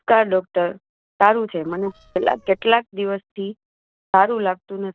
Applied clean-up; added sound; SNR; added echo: neural separator model SepFormer DNS4.